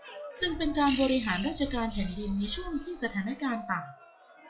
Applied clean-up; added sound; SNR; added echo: classical method log-MMSE.